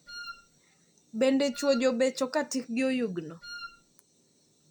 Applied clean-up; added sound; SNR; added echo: none; Wind instrument, woodwind instrument; 14 dB; none.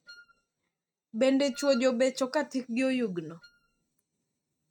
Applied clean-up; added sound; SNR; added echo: neural mask model RNNoise.